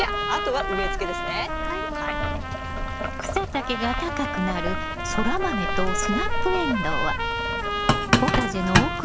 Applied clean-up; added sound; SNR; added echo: none; Boiling + Trumpet; -3 dB; none.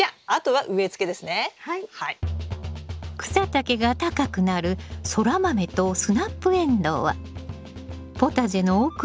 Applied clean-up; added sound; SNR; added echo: none; none; none; none.